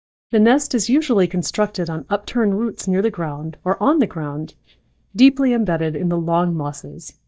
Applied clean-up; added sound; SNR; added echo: neural mask model DeepFilterNet 3.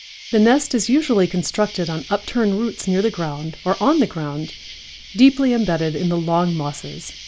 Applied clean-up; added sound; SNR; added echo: none; Insect; 19 dB; none.